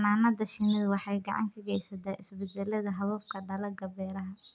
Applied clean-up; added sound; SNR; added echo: none; none; none; none.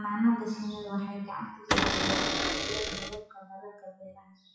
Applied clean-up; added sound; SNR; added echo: classical method WPE with log-MMSE.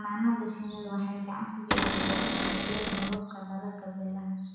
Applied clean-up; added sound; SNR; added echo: none; Cupboard open or close / Door; -4 dB; reverberation time 1.1 s.